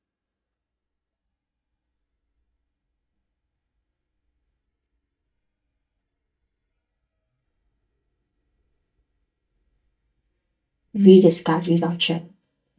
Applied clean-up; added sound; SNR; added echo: neural mask model DeepFilterNet 3.